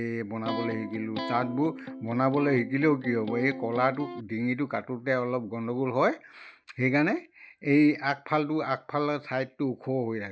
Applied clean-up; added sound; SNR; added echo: none; Electric guitar; 9 dB; none.